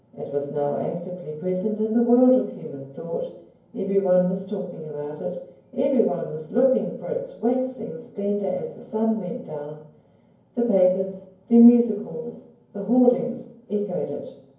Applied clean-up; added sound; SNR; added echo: none; none; none; reverberation time 0.9 s.